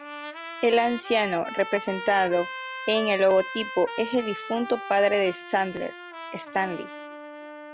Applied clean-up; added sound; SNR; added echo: none; Trumpet; 11 dB; none.